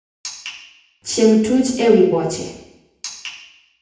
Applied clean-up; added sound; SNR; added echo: none; none; none; reverberation time 0.8 s.